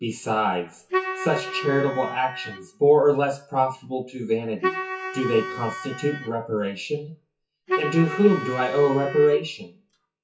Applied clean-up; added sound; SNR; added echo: classical method WPE with log-MMSE.